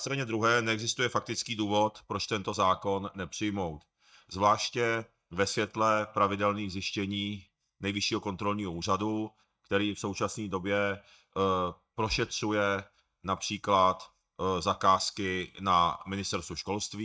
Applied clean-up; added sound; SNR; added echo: neural mask model DeepFilterNet 3.